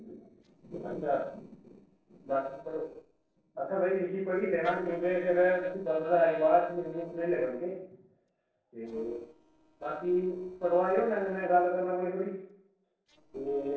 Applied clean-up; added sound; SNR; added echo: neural separator model SepFormer DNS4.